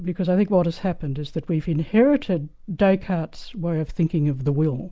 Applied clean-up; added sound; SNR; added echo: none; none; none; none.